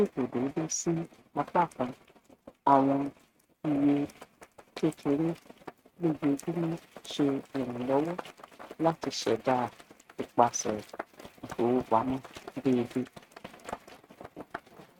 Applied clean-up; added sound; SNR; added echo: neural mask model RNNoise.